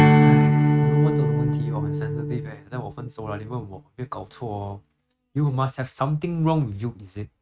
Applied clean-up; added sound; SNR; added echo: neural mask model RNNoise.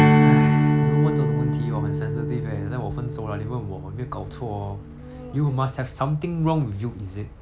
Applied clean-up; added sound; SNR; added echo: none; Strum; -5 dB; none.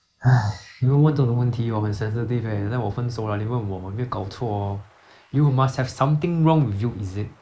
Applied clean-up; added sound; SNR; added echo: neural mask model Resemble Enhance denoiser.